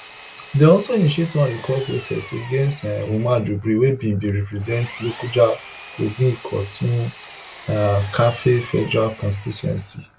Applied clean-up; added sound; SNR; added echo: none; Engine; 19 dB; none.